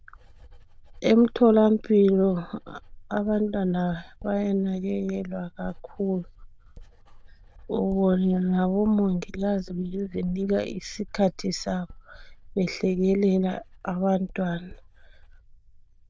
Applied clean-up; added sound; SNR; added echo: neural diffusion model UNIVERSE++.